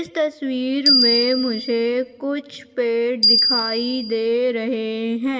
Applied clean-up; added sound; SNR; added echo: none; Bell; -1 dB; reverberation time 2.4 s.